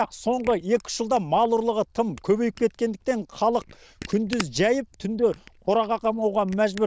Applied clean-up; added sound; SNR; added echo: neural diffusion model UNIVERSE++.